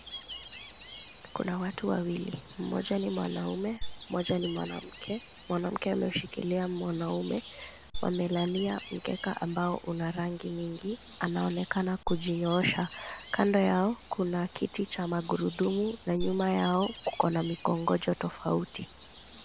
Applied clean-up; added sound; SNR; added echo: none; Gull, seagull; 12 dB; none.